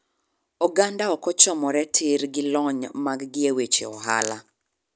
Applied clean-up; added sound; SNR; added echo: none; none; none; none.